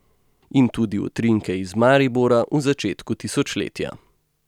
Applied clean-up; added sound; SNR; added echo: none; none; none; none.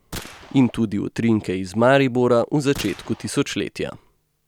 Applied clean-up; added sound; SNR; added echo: none; Gunshot, gunfire; 18 dB; none.